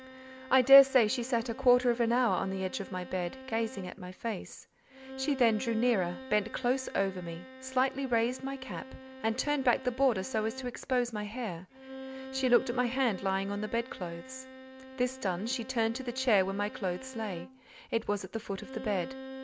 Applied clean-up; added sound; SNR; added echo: none; Bowed string instrument; 15 dB; none.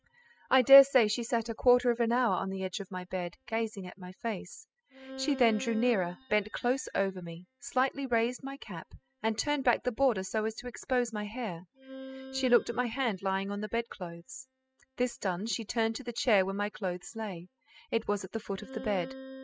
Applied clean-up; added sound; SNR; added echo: classical method spectral subtraction.